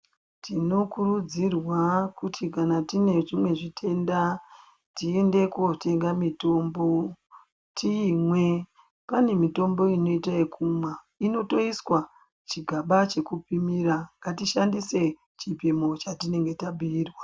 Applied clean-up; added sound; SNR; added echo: none; none; none; none.